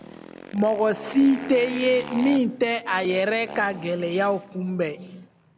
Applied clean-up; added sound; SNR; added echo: none; Motorcycle; 16 dB; none.